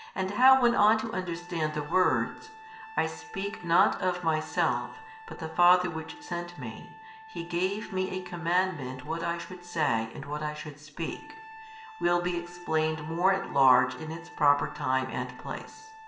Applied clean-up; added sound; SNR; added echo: none; Trumpet; 18 dB; reverberation time 0.8 s.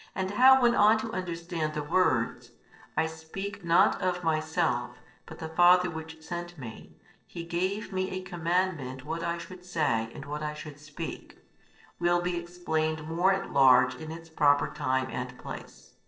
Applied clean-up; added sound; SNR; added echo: neural separator model SepFormer DNS4.